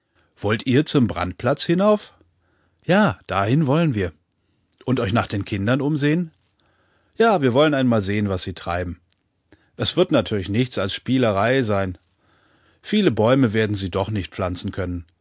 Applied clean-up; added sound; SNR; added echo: none; none; none; none.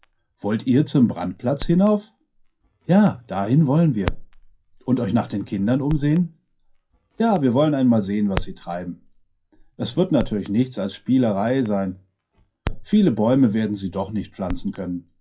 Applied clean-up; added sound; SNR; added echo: classical method WPE with log-MMSE.